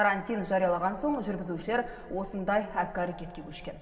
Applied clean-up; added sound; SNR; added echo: none; none; none; reverberation time 2.2 s.